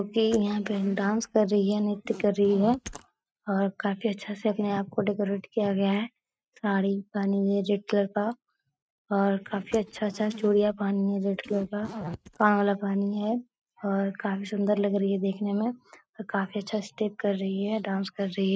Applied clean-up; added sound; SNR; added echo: neural mask model RNNoise.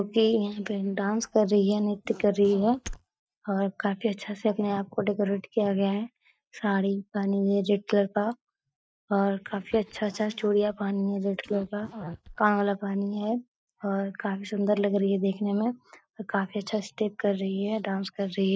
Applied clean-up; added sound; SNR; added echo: neural mask model DeepFilterNet 3.